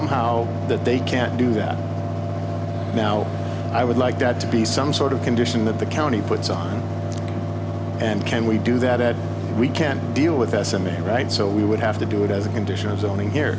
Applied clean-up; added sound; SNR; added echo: none; Mechanical fan; 2 dB; none.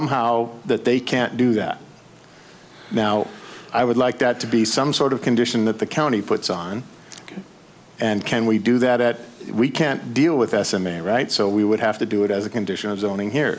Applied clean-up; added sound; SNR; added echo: none; none; none; none.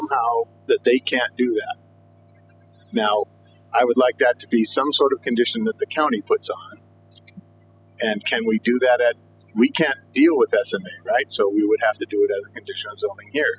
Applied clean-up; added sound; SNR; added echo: classical method spectral subtraction.